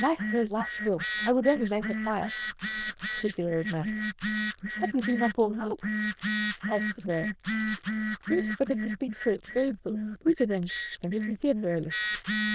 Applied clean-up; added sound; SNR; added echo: neural diffusion model UNIVERSE++.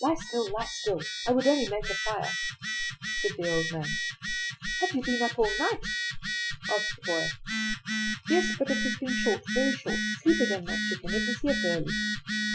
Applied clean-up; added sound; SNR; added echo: classical method Wiener filter.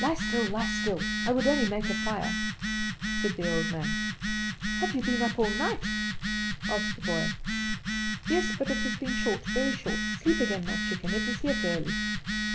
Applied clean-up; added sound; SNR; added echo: none; Telephone; -1 dB; none.